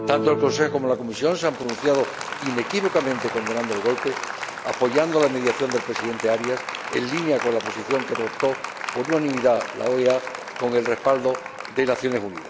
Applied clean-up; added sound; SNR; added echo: none; Applause; 8 dB; none.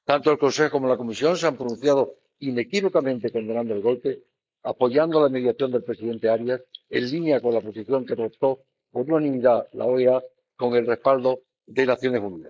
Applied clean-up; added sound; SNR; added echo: neural mask model Resemble Enhance denoiser.